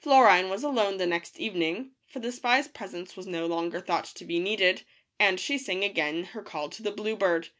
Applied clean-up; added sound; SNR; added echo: none; none; none; none.